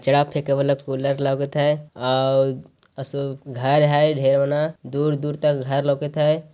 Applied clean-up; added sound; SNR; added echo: none; none; none; none.